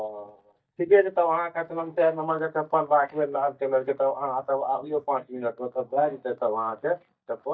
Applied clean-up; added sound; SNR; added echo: neural mask model DeepFilterNet 3.